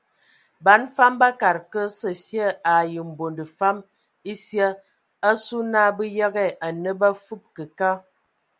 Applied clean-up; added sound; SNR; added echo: none; none; none; none.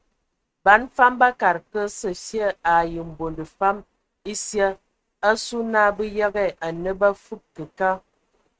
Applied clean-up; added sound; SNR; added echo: neural mask model RNNoise.